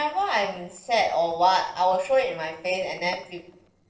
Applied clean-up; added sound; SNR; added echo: neural separator model SepFormer DNS4.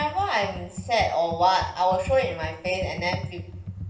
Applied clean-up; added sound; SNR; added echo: none; Computer keyboard; 10 dB; reverberation time 0.7 s.